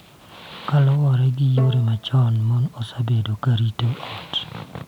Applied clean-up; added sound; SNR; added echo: none; Bowed string instrument; 19 dB; none.